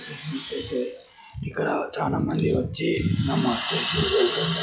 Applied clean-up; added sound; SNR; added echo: classical method log-MMSE.